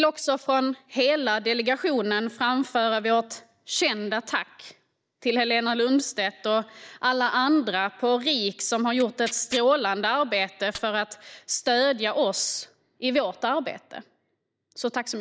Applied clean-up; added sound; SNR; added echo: neural mask model DeepFilterNet 3.